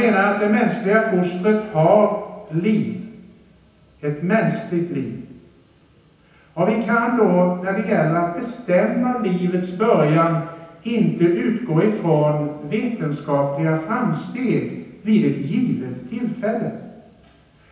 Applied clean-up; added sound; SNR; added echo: none; none; none; reverberation time 0.9 s.